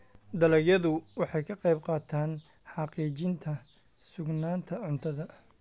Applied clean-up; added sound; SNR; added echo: none; none; none; none.